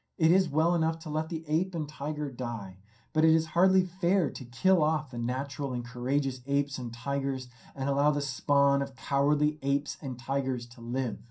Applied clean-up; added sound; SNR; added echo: none; none; none; reverberation time 0.3 s.